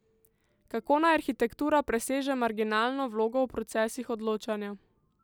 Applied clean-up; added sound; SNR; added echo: none; none; none; none.